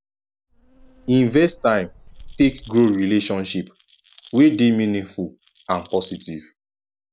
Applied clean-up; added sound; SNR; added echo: none; Insect + Rattle; 20 dB; none.